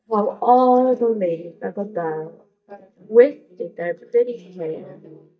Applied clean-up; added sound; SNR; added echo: neural mask model DeepFilterNet 3.